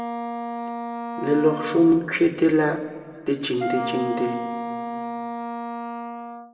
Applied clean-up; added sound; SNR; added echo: none; Wind instrument, woodwind instrument; 7 dB; reverberation time 1.9 s.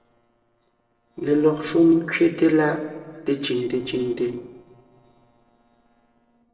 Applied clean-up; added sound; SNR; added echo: neural separator model SepFormer DNS4.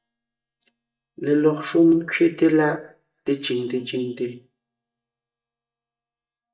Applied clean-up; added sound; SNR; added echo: neural mask model DeepFilterNet 3.